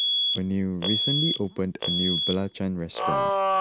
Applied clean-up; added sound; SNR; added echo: none; Alarm; -3 dB; none.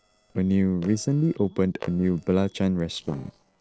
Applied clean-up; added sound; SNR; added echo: neural separator model SepFormer DNS4.